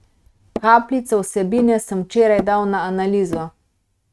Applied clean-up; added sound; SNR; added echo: neural mask model RNNoise.